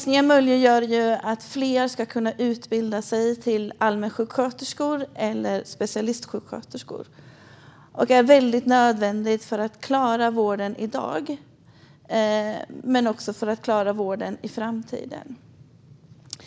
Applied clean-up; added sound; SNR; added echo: none; none; none; none.